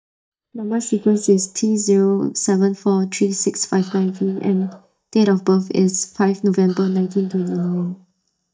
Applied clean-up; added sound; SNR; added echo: neural mask model DeepFilterNet 3.